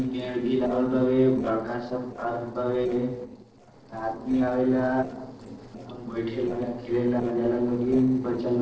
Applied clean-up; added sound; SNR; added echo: neural separator model SepFormer DNS4.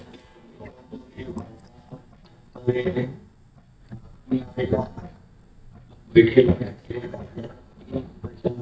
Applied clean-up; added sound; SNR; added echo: neural mask model DeepFilterNet 3.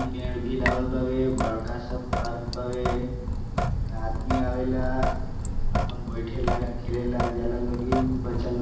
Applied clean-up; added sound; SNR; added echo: none; Drip / Sink (filling or washing); -3 dB; reverberation time 0.9 s.